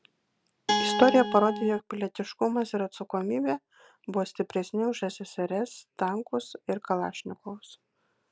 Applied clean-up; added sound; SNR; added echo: none; Guitar; 0 dB; none.